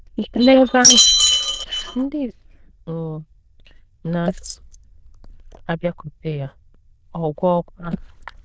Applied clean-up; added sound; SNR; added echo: neural diffusion model UNIVERSE++.